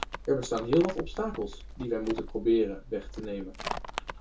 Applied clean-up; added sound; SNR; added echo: none; Livestock, farm animals, working animals; 9 dB; reverberation time 0.2 s.